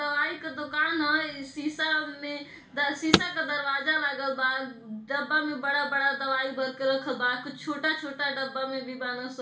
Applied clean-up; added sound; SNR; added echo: none; Car; 4 dB; reverberation time 0.5 s.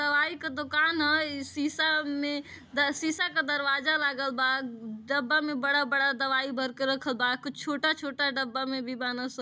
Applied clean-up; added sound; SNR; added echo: none; none; none; none.